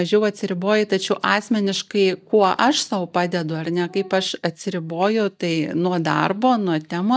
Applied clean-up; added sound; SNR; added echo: neural mask model DeepFilterNet 3.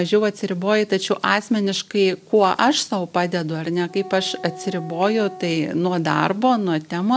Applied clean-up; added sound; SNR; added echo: none; Wind instrument, woodwind instrument; 18 dB; none.